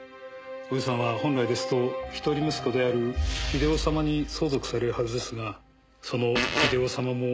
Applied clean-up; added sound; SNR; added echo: none; Fart; -1 dB; none.